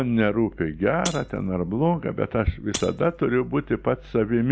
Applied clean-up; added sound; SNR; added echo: none; Shatter; 16 dB; none.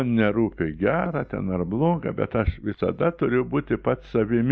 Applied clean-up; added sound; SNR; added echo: neural mask model DeepFilterNet 3.